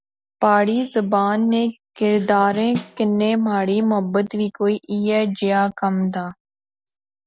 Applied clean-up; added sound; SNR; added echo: none; Snare drum; 15 dB; none.